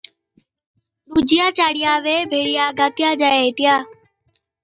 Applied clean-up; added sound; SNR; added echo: neural mask model DeepFilterNet 3.